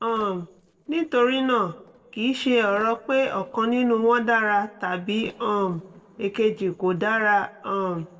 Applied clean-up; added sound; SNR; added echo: neural separator model SepFormer DNS4.